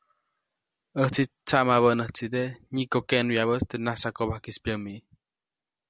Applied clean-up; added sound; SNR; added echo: none; none; none; none.